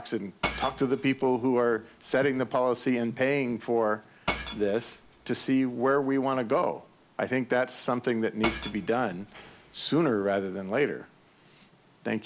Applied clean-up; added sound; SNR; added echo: none; Shatter / Crushing; 12 dB; none.